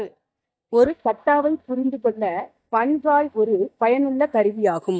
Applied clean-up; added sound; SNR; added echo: neural mask model DeepFilterNet 3.